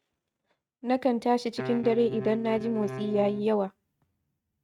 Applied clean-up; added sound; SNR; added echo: neural mask model RNNoise.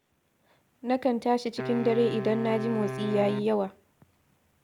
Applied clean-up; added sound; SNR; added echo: none; Wind instrument, woodwind instrument; 9 dB; none.